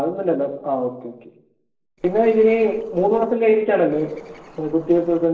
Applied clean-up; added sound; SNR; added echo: neural separator model SepFormer DNS4.